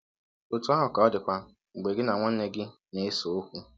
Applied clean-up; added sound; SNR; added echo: none; none; none; none.